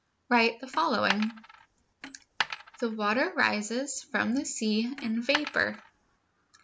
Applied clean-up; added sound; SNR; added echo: none; Coin (dropping); 8 dB; none.